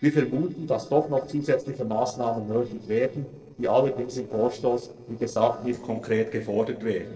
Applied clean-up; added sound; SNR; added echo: neural separator model SepFormer DNS4.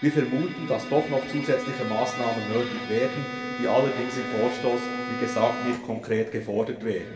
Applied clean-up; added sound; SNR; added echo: none; Bowed string instrument; 8 dB; reverberation time 1.7 s.